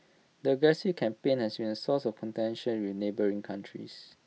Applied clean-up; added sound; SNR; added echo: none; none; none; none.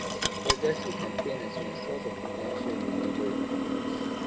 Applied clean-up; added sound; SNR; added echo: none; Drill; -5 dB; reverberation time 2.2 s.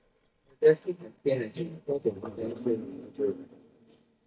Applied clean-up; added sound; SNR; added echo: neural mask model DeepFilterNet 3.